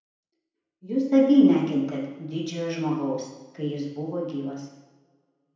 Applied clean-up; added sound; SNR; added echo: none; none; none; reverberation time 0.9 s.